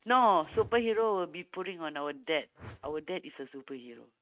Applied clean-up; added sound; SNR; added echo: neural mask model RNNoise.